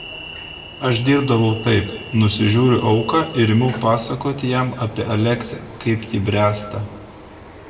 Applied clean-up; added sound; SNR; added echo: none; Train; 17 dB; reverberation time 1.5 s.